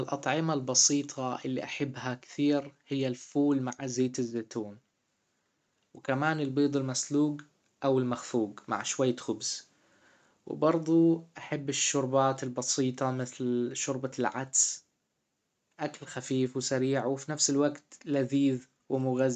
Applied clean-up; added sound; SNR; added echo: none; none; none; none.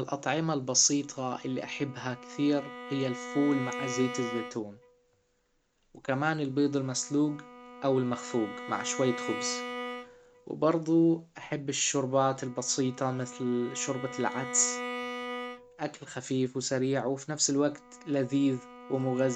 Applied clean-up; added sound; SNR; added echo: none; Bowed string instrument; 12 dB; none.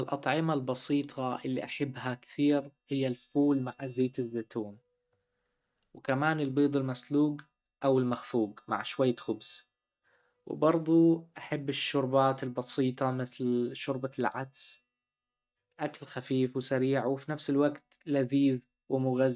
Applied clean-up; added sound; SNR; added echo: neural mask model DeepFilterNet 3.